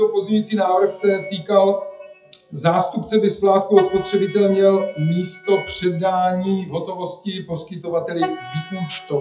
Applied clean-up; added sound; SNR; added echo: classical method WPE with log-MMSE.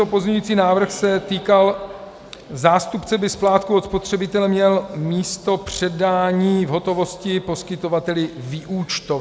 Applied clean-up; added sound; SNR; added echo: none; none; none; none.